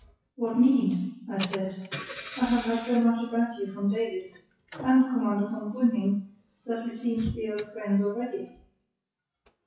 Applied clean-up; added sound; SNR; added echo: classical method WPE with log-MMSE.